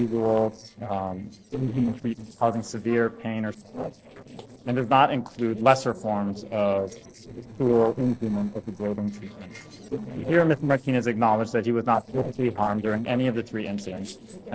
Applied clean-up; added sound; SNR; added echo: neural separator model SepFormer DNS4.